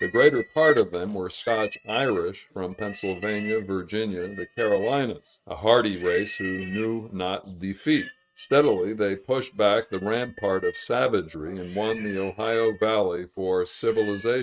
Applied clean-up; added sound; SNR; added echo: neural mask model RNNoise.